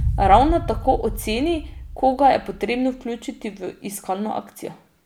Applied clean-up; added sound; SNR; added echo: none; Boom; 8 dB; none.